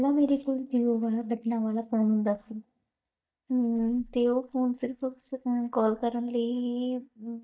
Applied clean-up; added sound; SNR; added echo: neural mask model DeepFilterNet 3.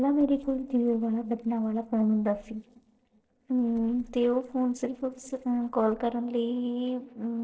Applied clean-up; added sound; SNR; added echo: neural separator model SepFormer DNS4.